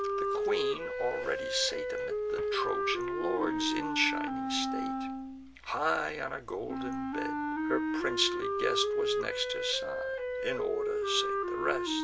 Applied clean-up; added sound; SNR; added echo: none; Wind instrument, woodwind instrument; -2 dB; none.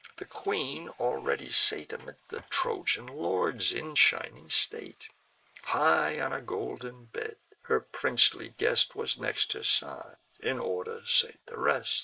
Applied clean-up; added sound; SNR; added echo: neural mask model Resemble Enhance denoiser.